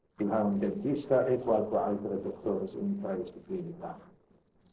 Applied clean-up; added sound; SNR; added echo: neural separator model SepFormer DNS4.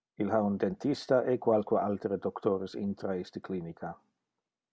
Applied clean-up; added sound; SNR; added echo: none; none; none; none.